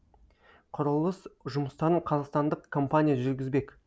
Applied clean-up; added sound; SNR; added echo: none; none; none; none.